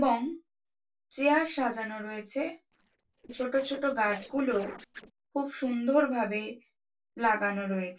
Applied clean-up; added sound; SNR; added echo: neural separator model SepFormer DNS4.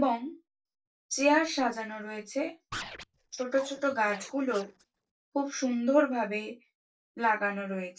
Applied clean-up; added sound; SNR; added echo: neural mask model DeepFilterNet 3.